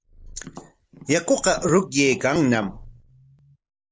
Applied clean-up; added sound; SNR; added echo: none; Purr + Tap; 20 dB; none.